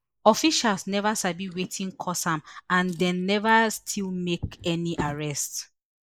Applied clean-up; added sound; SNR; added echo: neural mask model Resemble Enhance denoiser.